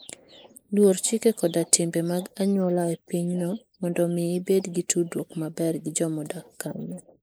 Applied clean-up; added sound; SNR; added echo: neural mask model Resemble Enhance denoiser.